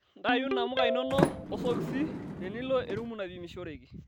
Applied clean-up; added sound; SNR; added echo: none; Ringtone + Sliding door; 0 dB; none.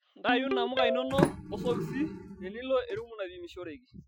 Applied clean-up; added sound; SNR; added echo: classical method Wiener filter.